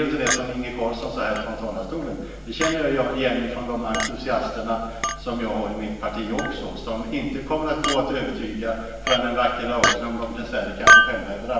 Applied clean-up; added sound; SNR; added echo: none; Chink, clink; 1 dB; reverberation time 1.0 s.